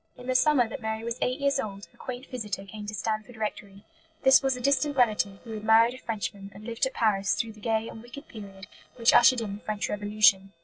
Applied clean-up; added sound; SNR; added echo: neural separator model SepFormer DNS4.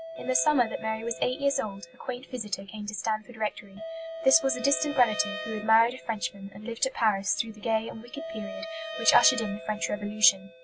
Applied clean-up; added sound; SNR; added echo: none; Doorbell + Bowed string instrument; 12 dB; none.